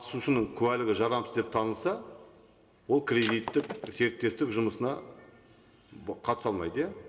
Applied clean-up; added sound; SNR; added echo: none; Shatter; 9 dB; reverberation time 1.4 s.